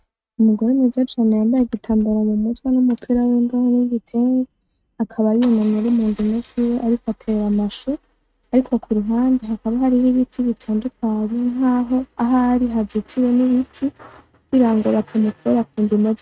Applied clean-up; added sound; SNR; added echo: neural mask model RNNoise.